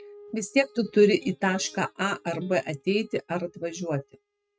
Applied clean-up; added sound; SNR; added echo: neural mask model RNNoise.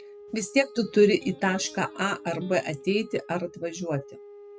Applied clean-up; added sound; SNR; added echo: none; Wind instrument, woodwind instrument + Electric guitar; 19 dB; none.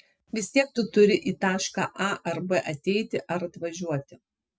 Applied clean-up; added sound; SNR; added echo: none; none; none; none.